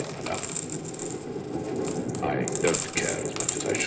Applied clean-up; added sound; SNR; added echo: none; Coin (dropping); 4 dB; reverberation time 1.7 s.